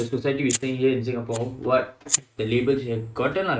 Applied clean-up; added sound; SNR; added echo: neural mask model RNNoise.